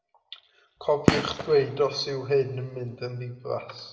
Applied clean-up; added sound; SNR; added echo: none; Gunshot, gunfire; 2 dB; reverberation time 1.2 s.